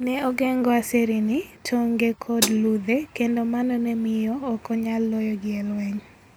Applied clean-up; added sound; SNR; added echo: none; Hi-hat; 7 dB; none.